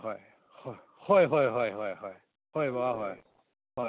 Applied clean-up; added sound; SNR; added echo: none; none; none; none.